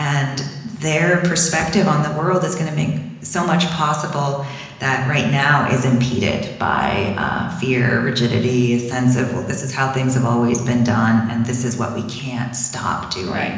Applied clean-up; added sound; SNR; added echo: none; none; none; reverberation time 1.0 s.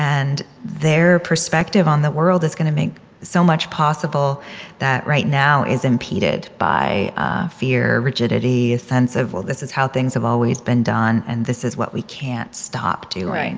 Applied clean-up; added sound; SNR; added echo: none; none; none; none.